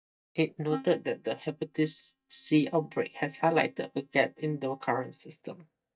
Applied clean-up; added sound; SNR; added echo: neural mask model DeepFilterNet 3.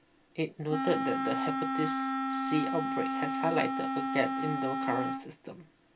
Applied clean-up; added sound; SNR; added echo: none; Wind instrument, woodwind instrument; -1 dB; reverberation time 0.2 s.